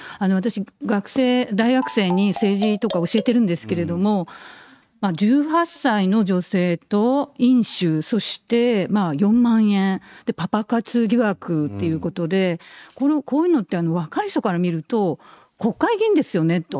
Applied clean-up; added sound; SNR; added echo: neural mask model RNNoise.